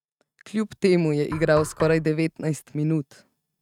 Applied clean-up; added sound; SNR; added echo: neural mask model RNNoise.